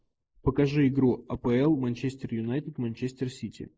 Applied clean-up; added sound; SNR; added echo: neural mask model Resemble Enhance denoiser.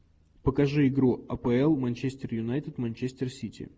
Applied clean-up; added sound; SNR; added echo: none; none; none; none.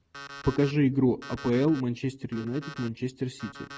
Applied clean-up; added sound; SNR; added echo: neural mask model RNNoise.